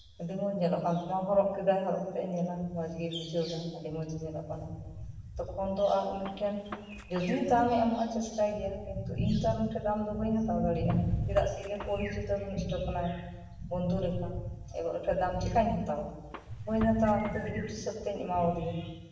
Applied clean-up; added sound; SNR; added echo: none; Gunshot, gunfire; 18 dB; reverberation time 1.1 s.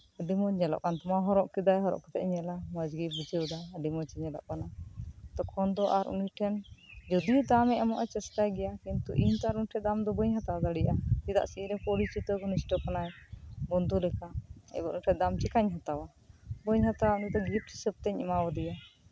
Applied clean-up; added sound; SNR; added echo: none; none; none; none.